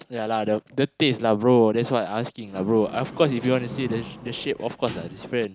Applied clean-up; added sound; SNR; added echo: none; Sliding door; 15 dB; none.